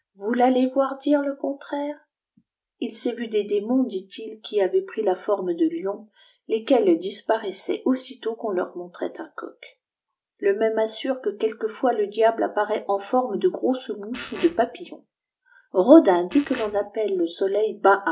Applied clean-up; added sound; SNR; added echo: none; Fart; 16 dB; none.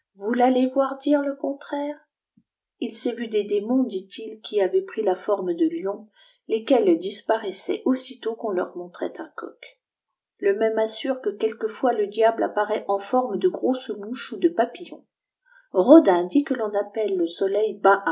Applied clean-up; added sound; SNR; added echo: none; none; none; none.